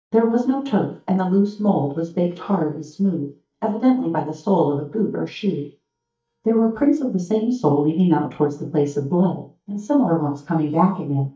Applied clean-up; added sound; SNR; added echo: neural mask model DeepFilterNet 3.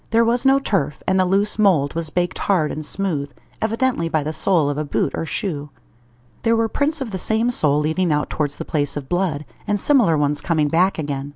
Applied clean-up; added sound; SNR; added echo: none; none; none; none.